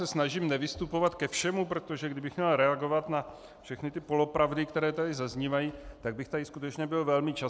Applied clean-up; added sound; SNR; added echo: none; none; none; none.